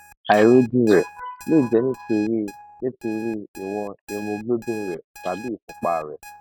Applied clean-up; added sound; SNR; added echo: neural mask model RNNoise.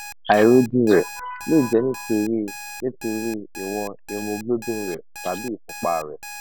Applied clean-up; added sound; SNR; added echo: none; Alarm; 15 dB; none.